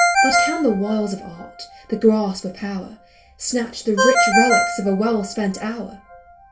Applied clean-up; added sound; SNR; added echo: none; Ringtone; 0 dB; reverberation time 0.2 s.